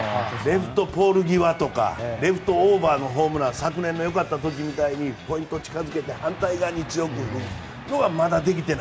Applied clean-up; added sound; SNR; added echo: none; none; none; none.